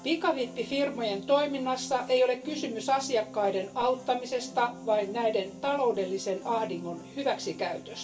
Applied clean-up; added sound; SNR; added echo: none; Piano; 15 dB; reverberation time 0.2 s.